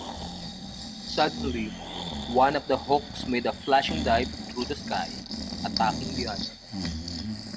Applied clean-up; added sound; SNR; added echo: none; Breathing; 5 dB; none.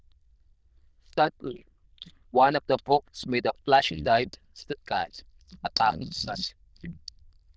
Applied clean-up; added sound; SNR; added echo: neural diffusion model UNIVERSE++.